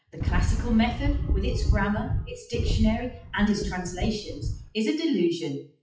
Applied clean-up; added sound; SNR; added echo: classical method WPE with log-MMSE.